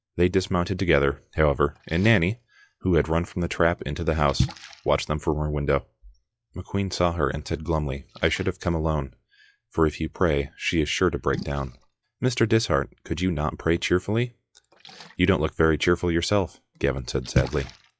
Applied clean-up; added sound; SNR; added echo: classical method log-MMSE.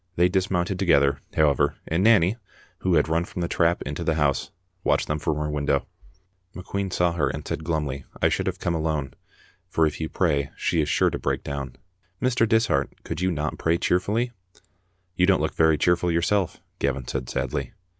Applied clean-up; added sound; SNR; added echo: none; none; none; none.